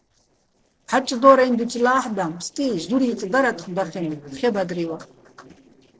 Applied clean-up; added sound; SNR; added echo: neural separator model SepFormer DNS4.